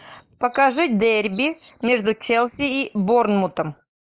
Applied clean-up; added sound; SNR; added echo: neural mask model Resemble Enhance denoiser.